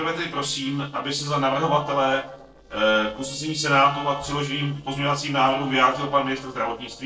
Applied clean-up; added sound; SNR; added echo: neural separator model SepFormer DNS4.